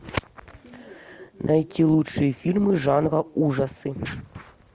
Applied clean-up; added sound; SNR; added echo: none; none; none; none.